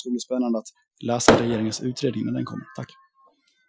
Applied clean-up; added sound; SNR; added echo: classical method Wiener filter.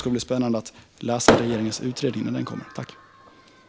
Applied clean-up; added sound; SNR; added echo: none; Fireworks; 1 dB; none.